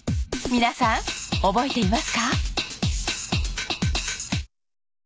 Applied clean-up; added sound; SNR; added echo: none; none; none; none.